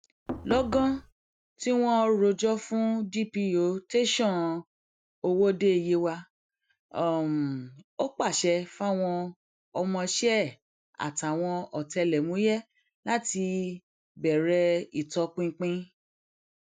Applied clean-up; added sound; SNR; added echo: classical method Wiener filter.